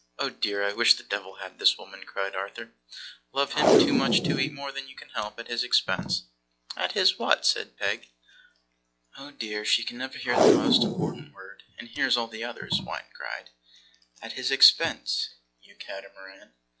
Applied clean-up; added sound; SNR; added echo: classical method log-MMSE.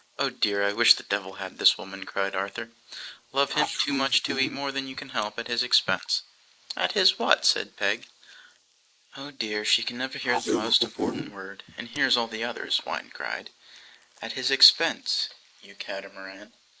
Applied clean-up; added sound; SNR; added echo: neural mask model Resemble Enhance denoiser.